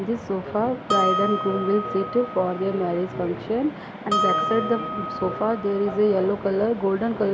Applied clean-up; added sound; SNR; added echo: none; Harp; 5 dB; none.